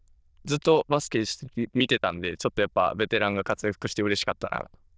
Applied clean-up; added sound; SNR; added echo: neural diffusion model UNIVERSE++.